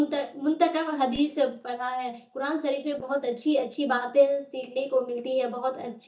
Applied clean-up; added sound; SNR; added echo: neural mask model DeepFilterNet 3.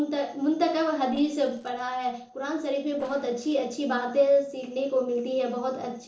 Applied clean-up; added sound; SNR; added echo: neural separator model SepFormer DNS4.